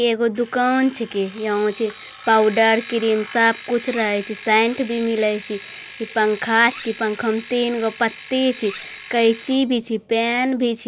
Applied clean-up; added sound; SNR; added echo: none; Alarm + Cutlery, silverware; 14 dB; none.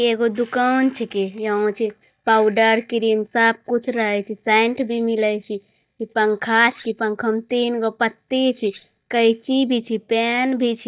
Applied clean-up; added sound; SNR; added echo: neural mask model DeepFilterNet 3.